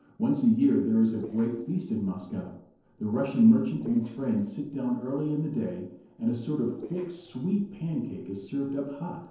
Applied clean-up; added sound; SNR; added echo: neural separator model SepFormer DNS4.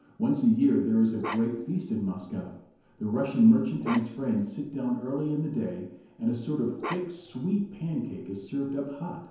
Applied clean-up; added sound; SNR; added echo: none; Bark; 11 dB; reverberation time 0.9 s.